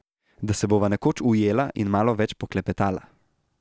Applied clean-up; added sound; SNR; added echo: none; none; none; none.